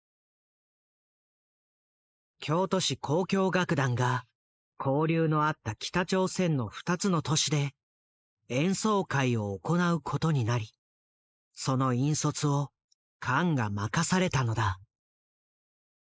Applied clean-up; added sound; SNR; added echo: neural mask model Resemble Enhance denoiser.